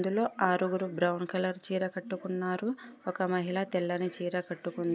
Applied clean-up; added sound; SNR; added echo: none; none; none; none.